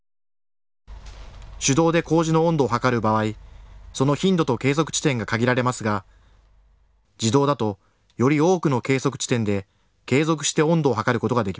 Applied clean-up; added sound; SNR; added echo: none; none; none; none.